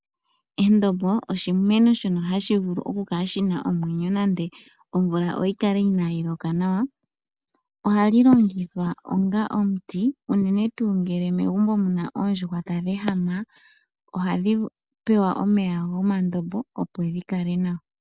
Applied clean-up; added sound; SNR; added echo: none; none; none; none.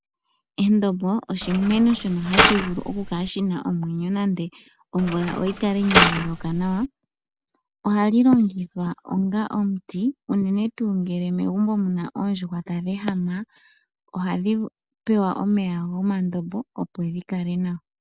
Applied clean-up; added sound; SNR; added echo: none; Mechanisms; 1 dB; none.